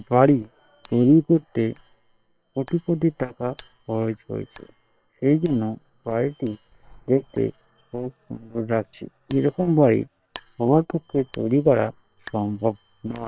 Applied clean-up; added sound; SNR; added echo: neural separator model SepFormer WHAM!.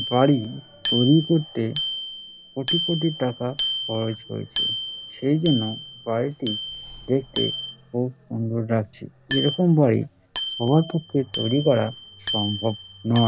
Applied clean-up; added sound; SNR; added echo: none; Bicycle bell; 8 dB; none.